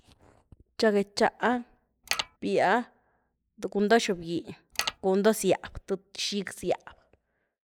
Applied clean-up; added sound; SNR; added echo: neural mask model Resemble Enhance denoiser.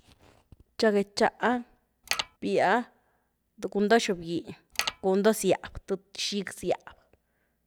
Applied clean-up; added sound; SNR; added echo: none; Mechanisms; 3 dB; none.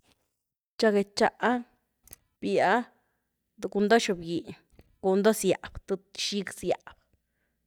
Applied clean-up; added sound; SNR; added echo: neural mask model DeepFilterNet 3.